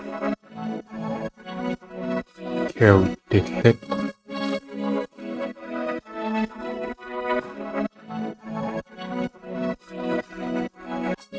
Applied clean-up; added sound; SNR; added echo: neural mask model RNNoise.